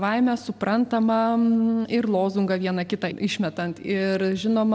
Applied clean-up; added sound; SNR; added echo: none; none; none; none.